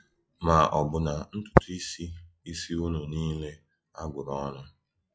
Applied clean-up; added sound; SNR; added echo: classical method log-MMSE.